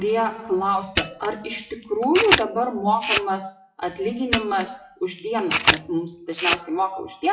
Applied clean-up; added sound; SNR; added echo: classical method WPE with log-MMSE.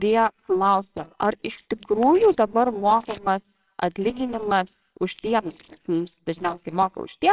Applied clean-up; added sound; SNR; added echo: neural separator model SepFormer WHAMR!.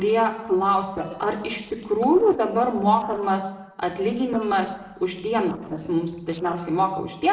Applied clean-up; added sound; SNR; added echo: neural separator model SepFormer DNS4.